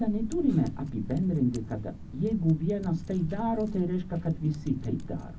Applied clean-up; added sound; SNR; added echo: none; Typing; 11 dB; reverberation time 0.4 s.